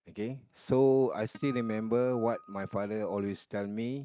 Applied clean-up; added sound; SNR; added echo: neural mask model RNNoise.